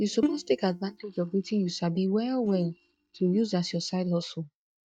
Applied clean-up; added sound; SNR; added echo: neural mask model DeepFilterNet 3.